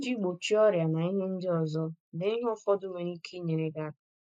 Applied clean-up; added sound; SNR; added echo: neural mask model Resemble Enhance denoiser.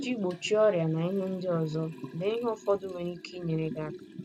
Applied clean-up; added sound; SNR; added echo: none; Liquid; 15 dB; none.